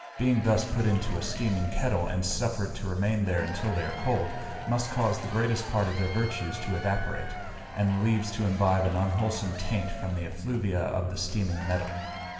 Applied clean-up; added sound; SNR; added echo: none; Applause / Crowd / Cheering; 14 dB; reverberation time 2.4 s.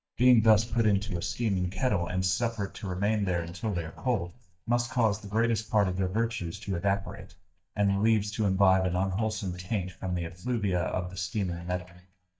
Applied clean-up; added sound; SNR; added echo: neural mask model DeepFilterNet 3.